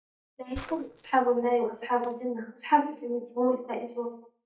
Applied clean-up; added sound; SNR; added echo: neural mask model DeepFilterNet 3.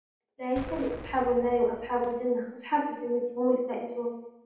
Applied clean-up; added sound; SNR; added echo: none; Explosion; 16 dB; reverberation time 0.8 s.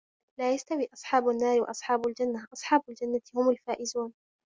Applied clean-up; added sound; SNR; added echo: none; none; none; none.